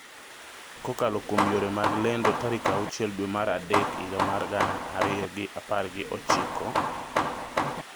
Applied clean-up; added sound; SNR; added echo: none; Hammer; -1 dB; none.